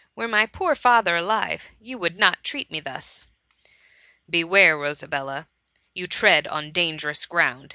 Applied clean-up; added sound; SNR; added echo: none; none; none; none.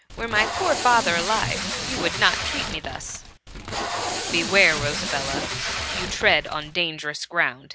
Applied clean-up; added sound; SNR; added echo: none; Packing tape, duct tape; 4 dB; none.